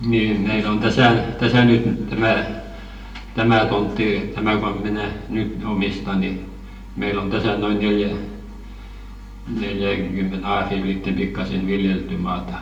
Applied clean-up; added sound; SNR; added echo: none; none; none; reverberation time 0.6 s.